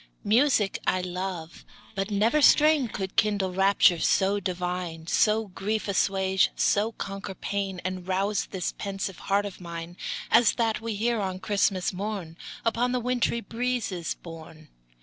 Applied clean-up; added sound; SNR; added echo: neural separator model SepFormer DNS4.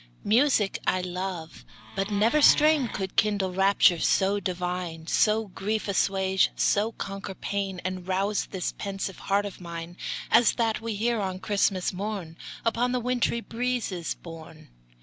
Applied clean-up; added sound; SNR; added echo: none; Wood; 12 dB; none.